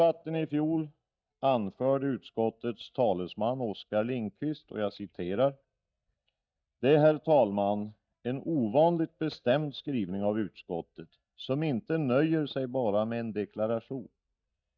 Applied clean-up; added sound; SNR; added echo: neural mask model DeepFilterNet 3.